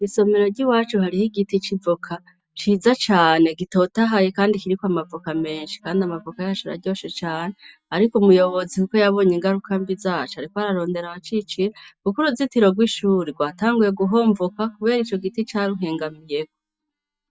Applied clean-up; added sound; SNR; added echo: neural mask model DeepFilterNet 3.